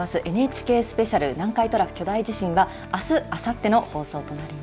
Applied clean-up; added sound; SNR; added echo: none; none; none; none.